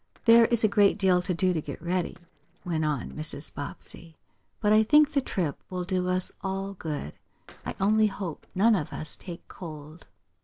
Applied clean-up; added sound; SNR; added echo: neural separator model SepFormer DNS4.